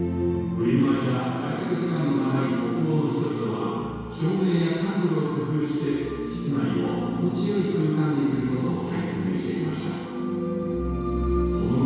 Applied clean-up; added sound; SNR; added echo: none; none; none; reverberation time 2.0 s.